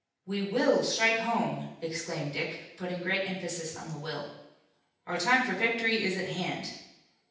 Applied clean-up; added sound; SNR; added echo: none; none; none; reverberation time 0.9 s.